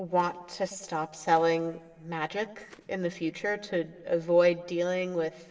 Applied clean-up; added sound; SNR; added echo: neural separator model SepFormer DNS4.